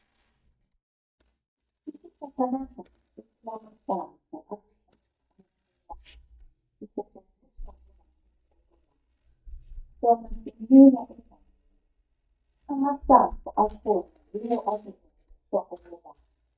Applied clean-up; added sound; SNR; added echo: neural mask model DeepFilterNet 3.